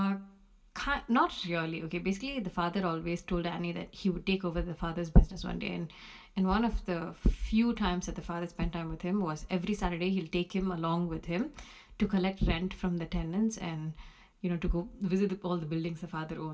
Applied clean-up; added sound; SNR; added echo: none; none; none; reverberation time 0.2 s.